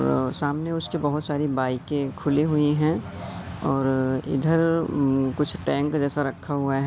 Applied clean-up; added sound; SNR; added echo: none; none; none; none.